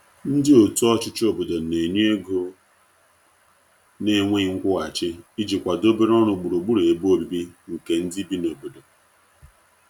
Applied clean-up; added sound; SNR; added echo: none; none; none; none.